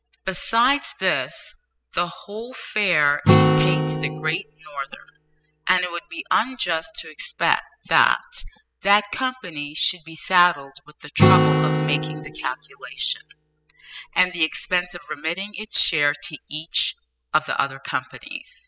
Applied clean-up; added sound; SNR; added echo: classical method spectral subtraction.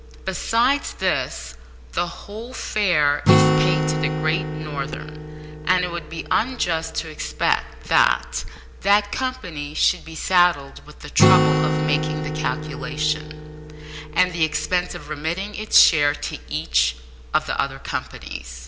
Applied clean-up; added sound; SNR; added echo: none; Acoustic guitar; 2 dB; none.